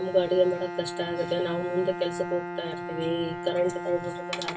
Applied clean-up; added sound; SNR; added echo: none; Bowed string instrument; 7 dB; reverberation time 0.1 s.